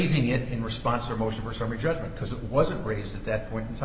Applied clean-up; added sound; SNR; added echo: none; none; none; none.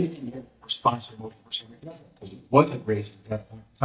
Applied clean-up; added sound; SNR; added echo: neural mask model DeepFilterNet 3.